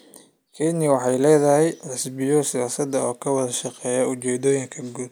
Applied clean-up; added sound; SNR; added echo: none; none; none; none.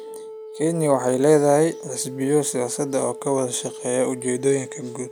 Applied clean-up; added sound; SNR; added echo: none; Wind instrument, woodwind instrument; 15 dB; none.